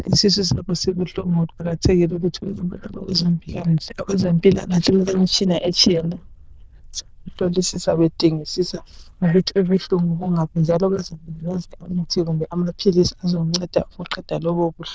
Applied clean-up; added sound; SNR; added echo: neural diffusion model UNIVERSE++.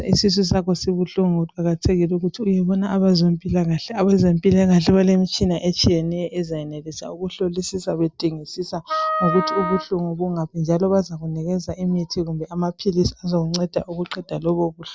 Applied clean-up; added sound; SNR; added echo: none; Wind instrument, woodwind instrument; 5 dB; none.